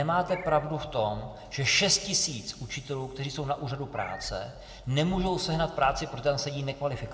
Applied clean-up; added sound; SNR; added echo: none; Meow; 19 dB; reverberation time 1.4 s.